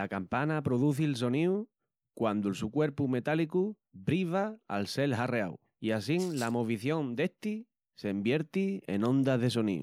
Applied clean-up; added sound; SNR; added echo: none; Rattle (instrument); 17 dB; none.